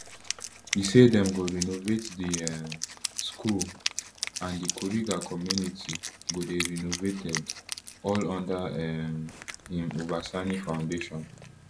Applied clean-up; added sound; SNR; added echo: none; Wind instrument, woodwind instrument; 8 dB; none.